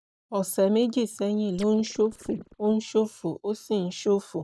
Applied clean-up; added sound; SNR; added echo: neural mask model DeepFilterNet 3.